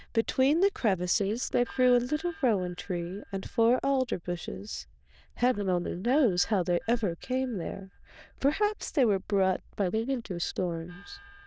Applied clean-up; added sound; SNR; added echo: neural diffusion model UNIVERSE++.